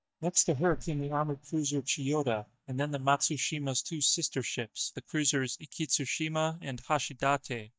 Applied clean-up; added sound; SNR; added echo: neural mask model DeepFilterNet 3.